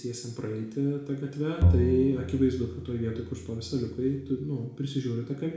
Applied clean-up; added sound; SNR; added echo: none; Bowed string instrument; 0 dB; reverberation time 0.6 s.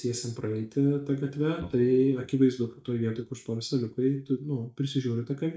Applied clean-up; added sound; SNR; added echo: neural mask model DeepFilterNet 3.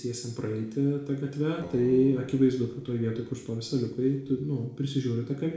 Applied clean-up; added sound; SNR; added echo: neural separator model SepFormer DNS4.